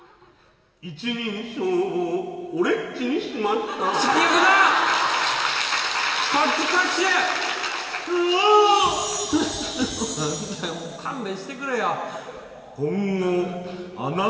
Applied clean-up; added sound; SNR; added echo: none; none; none; reverberation time 2.8 s.